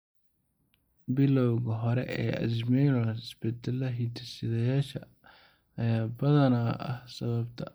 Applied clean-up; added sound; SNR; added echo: neural mask model Resemble Enhance denoiser.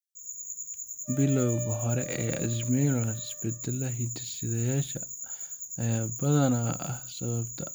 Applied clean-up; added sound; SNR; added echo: none; Wind instrument, woodwind instrument; 14 dB; none.